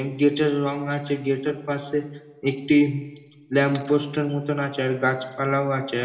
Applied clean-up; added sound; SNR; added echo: none; none; none; reverberation time 1.6 s.